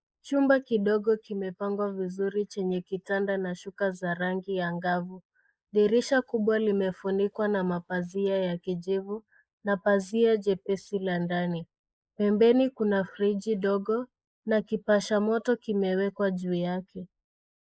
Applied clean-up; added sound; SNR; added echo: neural mask model Resemble Enhance denoiser.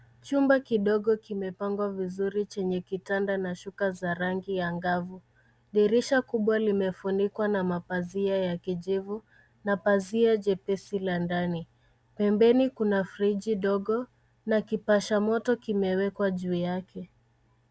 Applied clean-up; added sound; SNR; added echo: none; none; none; none.